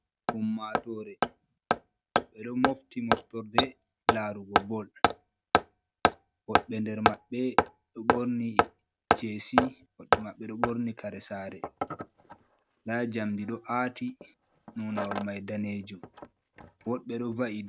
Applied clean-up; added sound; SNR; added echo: none; Hammer; -3 dB; none.